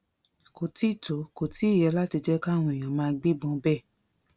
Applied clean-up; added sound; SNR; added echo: none; none; none; none.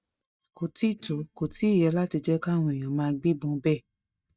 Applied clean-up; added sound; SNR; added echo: neural mask model DeepFilterNet 3.